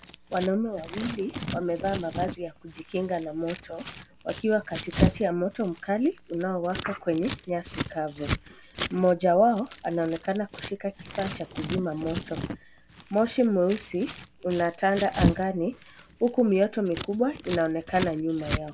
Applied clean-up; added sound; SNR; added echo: none; Scissors; 7 dB; none.